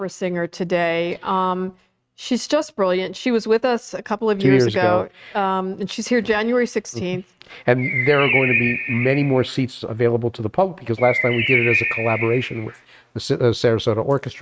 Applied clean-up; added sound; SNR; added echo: neural mask model RNNoise.